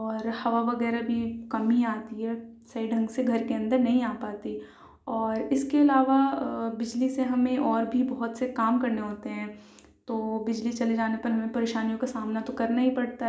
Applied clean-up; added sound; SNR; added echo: none; none; none; none.